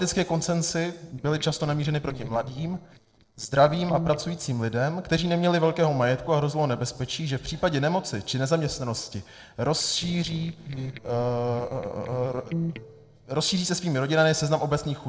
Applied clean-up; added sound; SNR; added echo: neural separator model SepFormer DNS4.